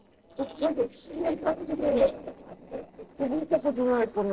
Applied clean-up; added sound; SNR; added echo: neural separator model SepFormer DNS4.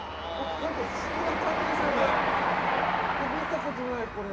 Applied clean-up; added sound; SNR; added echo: none; Train; -3 dB; reverberation time 0.2 s.